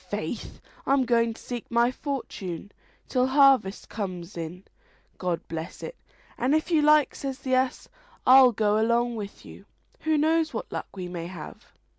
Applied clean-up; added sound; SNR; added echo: none; none; none; none.